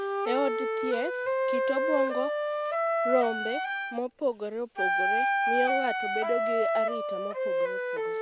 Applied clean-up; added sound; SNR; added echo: none; Wind instrument, woodwind instrument; -4 dB; none.